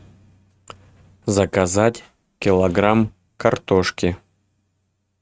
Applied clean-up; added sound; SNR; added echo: neural mask model RNNoise.